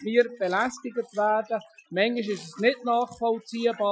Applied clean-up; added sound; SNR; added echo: classical method Wiener filter.